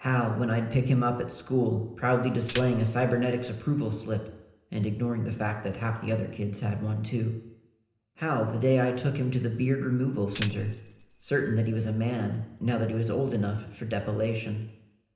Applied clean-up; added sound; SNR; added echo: none; Tambourine; 15 dB; reverberation time 0.9 s.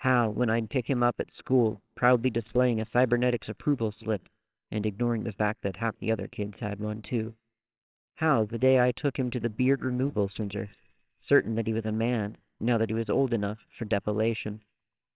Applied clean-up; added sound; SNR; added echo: neural separator model SepFormer WHAMR!.